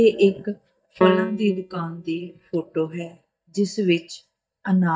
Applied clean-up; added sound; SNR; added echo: neural mask model DeepFilterNet 3.